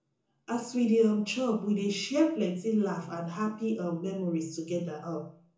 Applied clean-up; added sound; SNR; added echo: none; none; none; reverberation time 0.6 s.